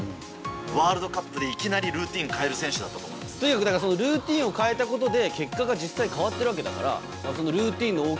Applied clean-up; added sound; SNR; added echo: none; none; none; none.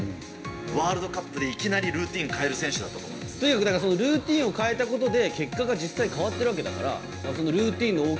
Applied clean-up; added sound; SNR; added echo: none; none; none; reverberation time 1.3 s.